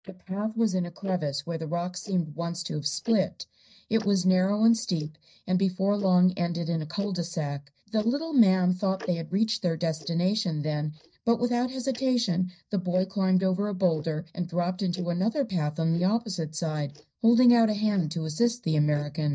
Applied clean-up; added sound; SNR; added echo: neural mask model DeepFilterNet 3.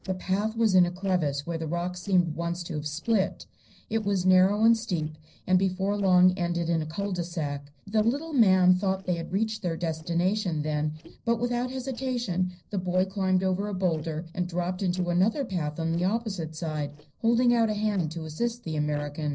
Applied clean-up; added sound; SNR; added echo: neural separator model SepFormer DNS4.